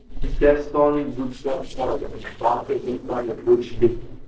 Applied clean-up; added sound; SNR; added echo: neural separator model SepFormer DNS4.